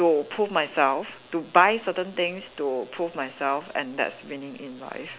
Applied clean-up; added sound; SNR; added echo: none; none; none; none.